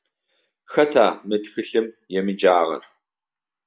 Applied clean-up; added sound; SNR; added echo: none; none; none; none.